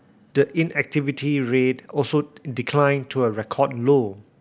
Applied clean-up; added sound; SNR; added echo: none; none; none; none.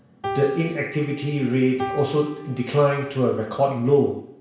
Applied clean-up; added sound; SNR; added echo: none; Piano; 11 dB; reverberation time 0.7 s.